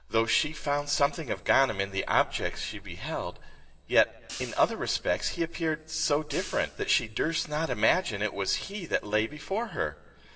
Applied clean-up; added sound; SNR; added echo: none; Hi-hat; 18 dB; reverberation time 1.3 s.